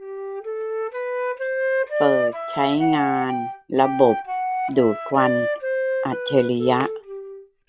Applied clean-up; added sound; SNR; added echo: none; Wind instrument, woodwind instrument; 2 dB; none.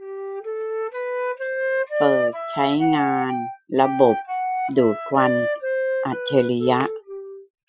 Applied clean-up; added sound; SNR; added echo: classical method Wiener filter.